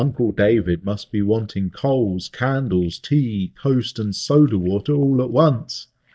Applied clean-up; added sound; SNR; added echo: neural mask model DeepFilterNet 3.